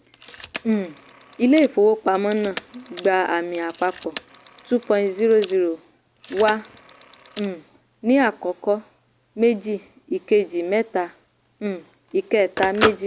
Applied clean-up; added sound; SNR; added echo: none; Telephone; 13 dB; none.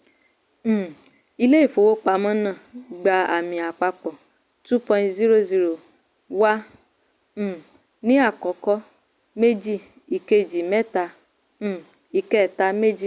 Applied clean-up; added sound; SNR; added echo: none; none; none; none.